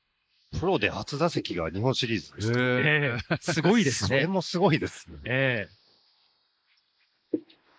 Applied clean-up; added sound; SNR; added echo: neural mask model Resemble Enhance denoiser.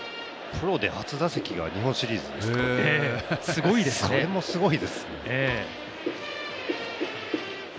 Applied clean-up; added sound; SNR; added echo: none; Bowed string instrument; 19 dB; none.